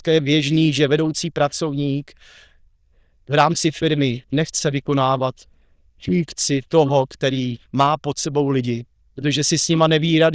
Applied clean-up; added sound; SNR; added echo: neural diffusion model UNIVERSE++.